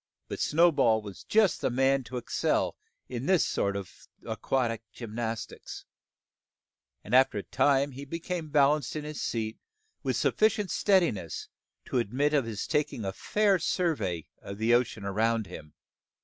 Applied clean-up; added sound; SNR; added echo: none; none; none; none.